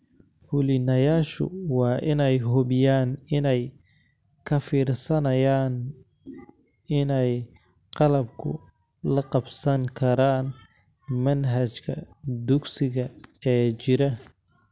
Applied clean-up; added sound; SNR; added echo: none; none; none; none.